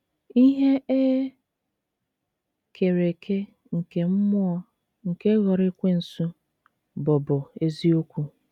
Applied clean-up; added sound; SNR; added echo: none; none; none; none.